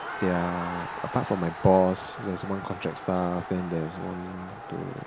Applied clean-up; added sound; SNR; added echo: none; Crowd; 10 dB; none.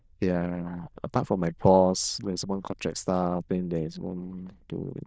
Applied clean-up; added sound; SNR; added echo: neural diffusion model UNIVERSE++.